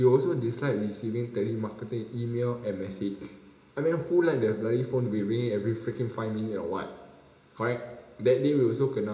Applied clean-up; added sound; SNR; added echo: none; none; none; reverberation time 0.8 s.